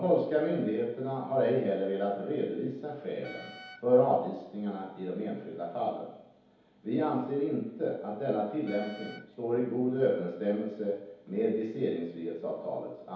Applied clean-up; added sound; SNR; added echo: none; Wind instrument, woodwind instrument; 19 dB; reverberation time 2.2 s.